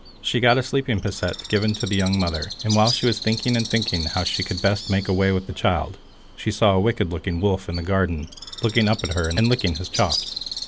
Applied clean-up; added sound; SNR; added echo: none; Bird; 10 dB; none.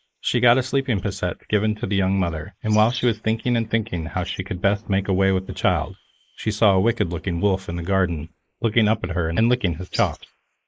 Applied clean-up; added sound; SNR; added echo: neural mask model Resemble Enhance denoiser.